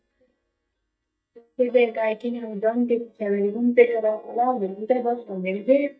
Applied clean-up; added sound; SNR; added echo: neural mask model DeepFilterNet 3.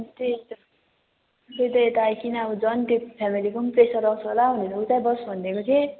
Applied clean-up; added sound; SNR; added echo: none; none; none; none.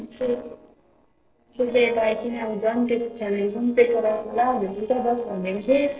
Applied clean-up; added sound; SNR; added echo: neural separator model SepFormer DNS4.